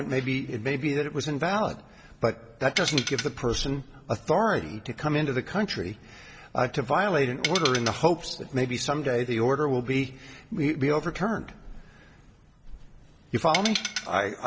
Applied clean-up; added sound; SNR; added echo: none; Tools; 4 dB; none.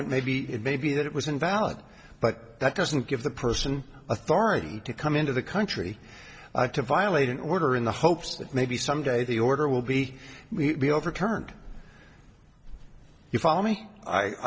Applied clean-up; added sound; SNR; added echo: none; none; none; none.